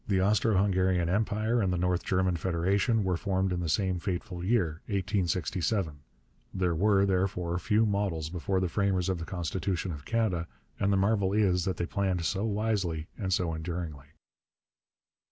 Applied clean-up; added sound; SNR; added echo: none; none; none; none.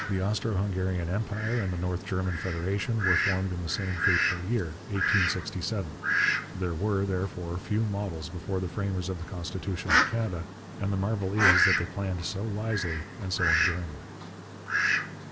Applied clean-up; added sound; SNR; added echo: none; Fowl; 1 dB; none.